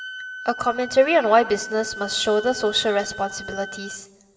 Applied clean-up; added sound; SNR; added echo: none; Wind instrument, woodwind instrument; 13 dB; reverberation time 1.6 s.